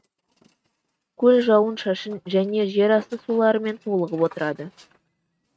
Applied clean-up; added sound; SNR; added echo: neural mask model RNNoise.